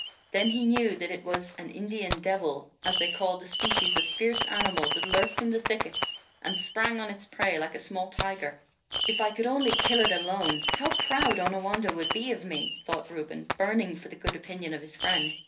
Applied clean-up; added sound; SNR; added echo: none; Fireworks; 1 dB; reverberation time 0.3 s.